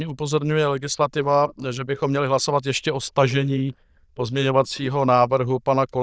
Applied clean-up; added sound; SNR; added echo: neural diffusion model UNIVERSE++.